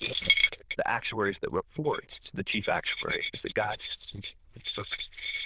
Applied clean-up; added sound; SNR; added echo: neural diffusion model UNIVERSE++.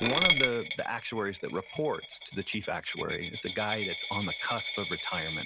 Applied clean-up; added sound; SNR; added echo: none; Coin (dropping); 0 dB; none.